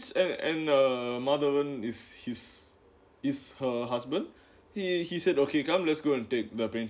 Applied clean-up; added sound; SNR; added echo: none; none; none; none.